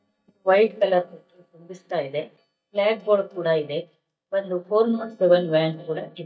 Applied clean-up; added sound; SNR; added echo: neural mask model DeepFilterNet 3.